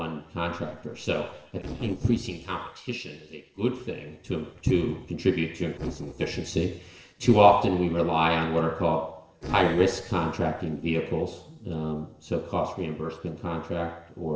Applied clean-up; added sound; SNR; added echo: neural separator model SepFormer DNS4.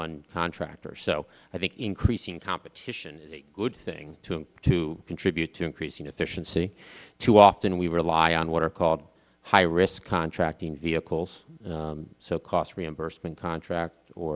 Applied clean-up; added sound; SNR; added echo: none; none; none; none.